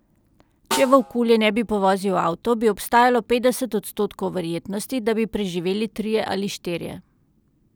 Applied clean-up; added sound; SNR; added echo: none; Snare drum; 13 dB; none.